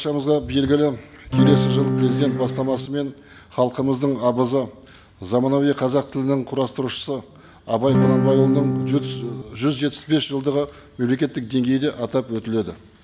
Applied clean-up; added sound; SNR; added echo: none; Acoustic guitar / Strum; -2 dB; none.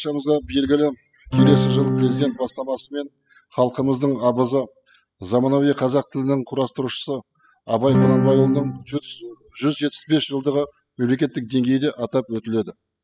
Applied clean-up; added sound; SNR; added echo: classical method spectral subtraction.